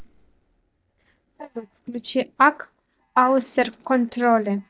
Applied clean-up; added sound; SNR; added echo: neural mask model DeepFilterNet 3.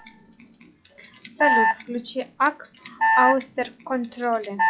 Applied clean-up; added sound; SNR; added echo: classical method log-MMSE.